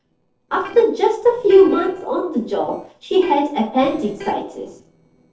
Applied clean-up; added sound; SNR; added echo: neural separator model SepFormer DNS4.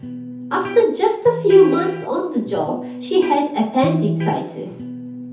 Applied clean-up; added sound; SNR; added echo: none; Electric guitar; 9 dB; reverberation time 0.5 s.